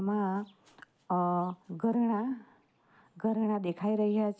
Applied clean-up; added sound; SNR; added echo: none; none; none; none.